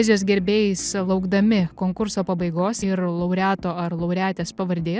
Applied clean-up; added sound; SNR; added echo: none; none; none; none.